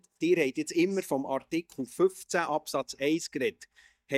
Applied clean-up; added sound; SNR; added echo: neural mask model DeepFilterNet 3.